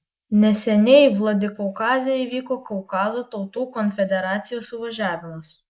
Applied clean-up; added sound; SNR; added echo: neural mask model Resemble Enhance denoiser.